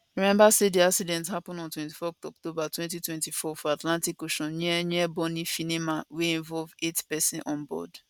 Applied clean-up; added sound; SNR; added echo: none; none; none; none.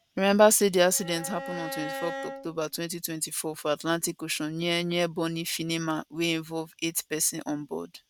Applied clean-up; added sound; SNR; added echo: none; Bowed string instrument; 10 dB; none.